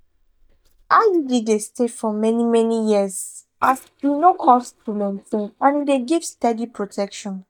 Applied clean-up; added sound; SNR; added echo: neural mask model DeepFilterNet 3.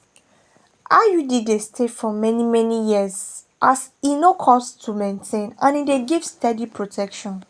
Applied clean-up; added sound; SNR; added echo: none; none; none; none.